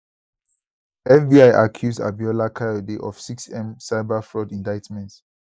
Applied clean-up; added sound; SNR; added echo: neural mask model Resemble Enhance denoiser.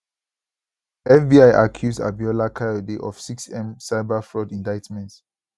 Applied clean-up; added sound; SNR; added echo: none; none; none; none.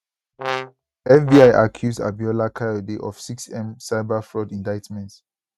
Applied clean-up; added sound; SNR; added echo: neural mask model RNNoise.